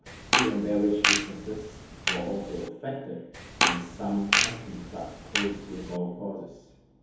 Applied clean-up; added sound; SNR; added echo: none; Fart; -3 dB; reverberation time 2.2 s.